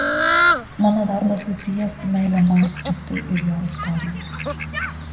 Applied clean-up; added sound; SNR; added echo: none; Fowl; 2 dB; reverberation time 0.7 s.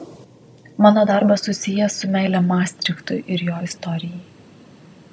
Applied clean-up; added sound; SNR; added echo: none; none; none; none.